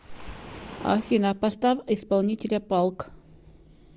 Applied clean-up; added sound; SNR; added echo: none; Waves, surf; 20 dB; none.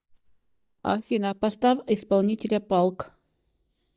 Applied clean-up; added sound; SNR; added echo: neural mask model DeepFilterNet 3.